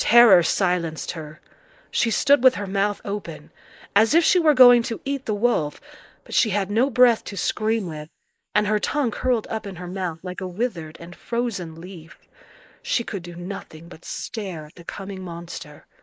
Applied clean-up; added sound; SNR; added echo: neural mask model Resemble Enhance denoiser.